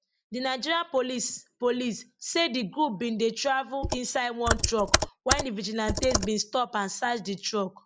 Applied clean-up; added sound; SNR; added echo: neural mask model Resemble Enhance denoiser.